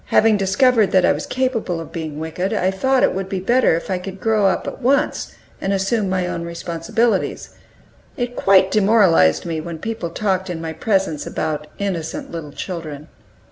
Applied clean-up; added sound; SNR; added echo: none; none; none; none.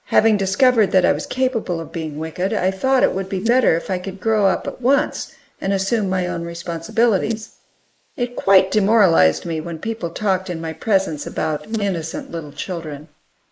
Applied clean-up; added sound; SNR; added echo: neural mask model Resemble Enhance denoiser.